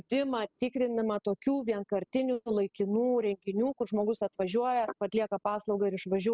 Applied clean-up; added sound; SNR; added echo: none; none; none; none.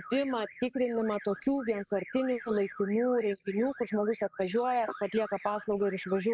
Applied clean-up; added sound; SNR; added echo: neural mask model Resemble Enhance denoiser.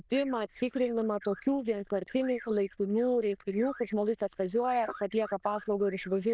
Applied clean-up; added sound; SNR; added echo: neural diffusion model UNIVERSE++.